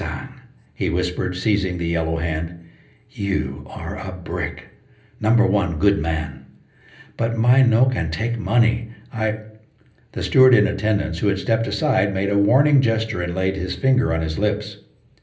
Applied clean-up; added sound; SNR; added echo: none; none; none; reverberation time 0.5 s.